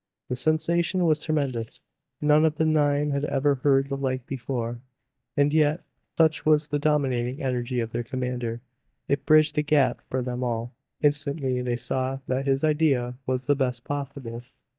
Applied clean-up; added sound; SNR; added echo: neural mask model DeepFilterNet 3.